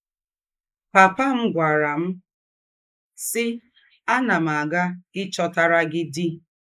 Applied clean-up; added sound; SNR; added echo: neural mask model Resemble Enhance denoiser.